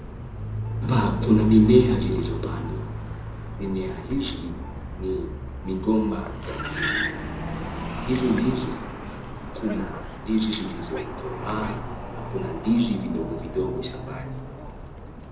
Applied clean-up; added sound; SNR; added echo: none; Car; 5 dB; reverberation time 0.5 s.